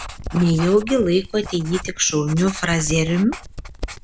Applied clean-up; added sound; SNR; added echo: none; Writing; 13 dB; none.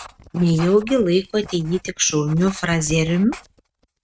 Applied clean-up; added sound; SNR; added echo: neural mask model RNNoise.